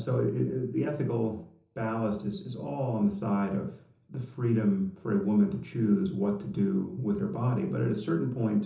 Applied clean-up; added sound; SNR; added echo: none; none; none; reverberation time 0.6 s.